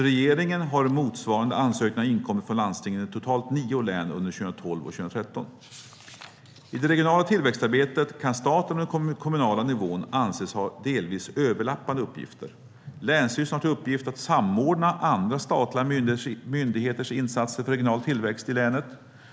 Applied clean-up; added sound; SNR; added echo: none; none; none; none.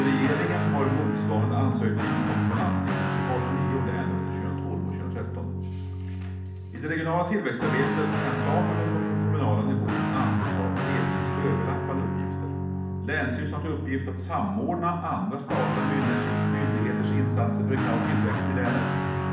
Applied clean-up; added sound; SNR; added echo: none; Guitar; -3 dB; reverberation time 0.8 s.